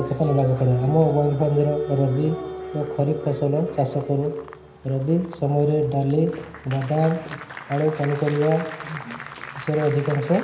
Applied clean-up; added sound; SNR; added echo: none; Applause; 14 dB; reverberation time 0.9 s.